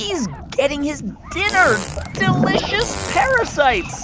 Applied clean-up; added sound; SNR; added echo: none; Fart; 12 dB; none.